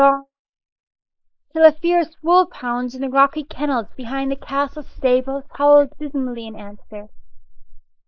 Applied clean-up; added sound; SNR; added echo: neural mask model Resemble Enhance denoiser.